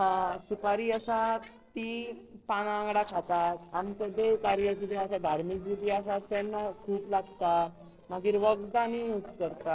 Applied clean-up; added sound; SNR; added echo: neural separator model SepFormer DNS4.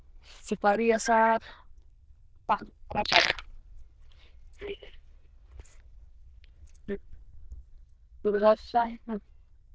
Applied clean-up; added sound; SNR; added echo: neural diffusion model UNIVERSE++.